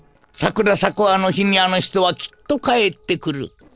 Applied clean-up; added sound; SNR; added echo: neural separator model SepFormer DNS4.